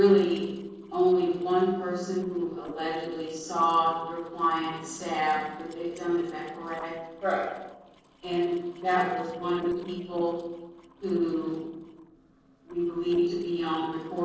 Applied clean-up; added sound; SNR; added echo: neural separator model SepFormer DNS4.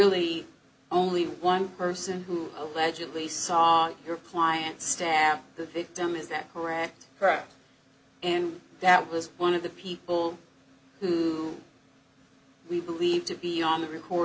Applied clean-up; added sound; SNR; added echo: none; none; none; none.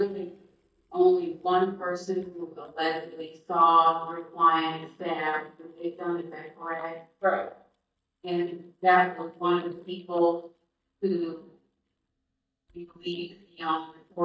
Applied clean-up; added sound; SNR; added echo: neural mask model DeepFilterNet 3.